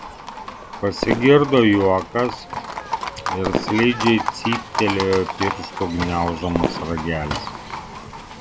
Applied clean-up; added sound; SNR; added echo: none; Fireworks + Livestock, farm animals, working animals; 6 dB; none.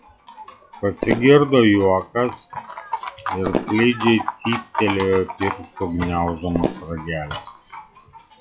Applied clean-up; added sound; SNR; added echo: classical method log-MMSE.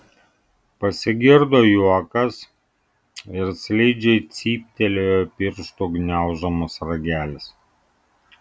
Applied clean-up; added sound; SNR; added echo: none; none; none; none.